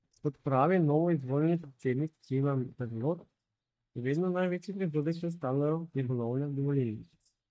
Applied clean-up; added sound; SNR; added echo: neural mask model DeepFilterNet 3.